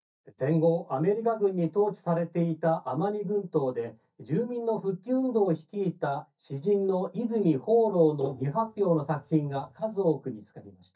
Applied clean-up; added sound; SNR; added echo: neural mask model DeepFilterNet 3.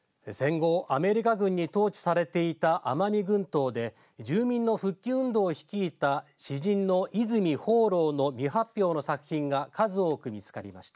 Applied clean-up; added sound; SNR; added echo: none; none; none; none.